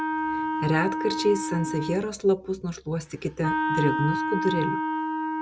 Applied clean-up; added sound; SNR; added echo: none; Wind instrument, woodwind instrument; 1 dB; none.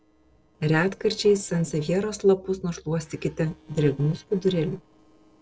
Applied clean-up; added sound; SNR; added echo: neural separator model SepFormer DNS4.